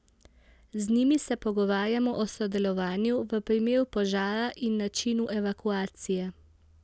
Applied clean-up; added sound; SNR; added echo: none; none; none; none.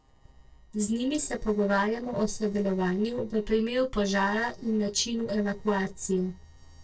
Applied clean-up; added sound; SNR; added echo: neural separator model SepFormer DNS4.